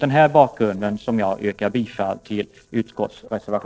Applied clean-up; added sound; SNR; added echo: neural separator model SepFormer DNS4.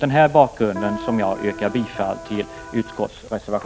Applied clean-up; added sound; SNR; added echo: none; Electric guitar; 12 dB; none.